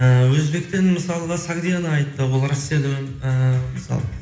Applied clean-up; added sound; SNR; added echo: none; none; none; reverberation time 1.0 s.